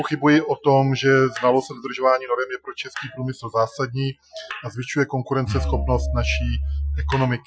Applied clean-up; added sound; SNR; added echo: classical method Wiener filter.